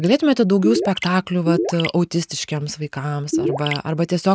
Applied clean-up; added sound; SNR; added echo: neural mask model RNNoise.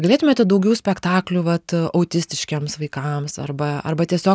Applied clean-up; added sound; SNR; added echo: none; none; none; none.